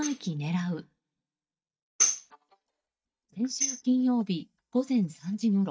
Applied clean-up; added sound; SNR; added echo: neural mask model DeepFilterNet 3.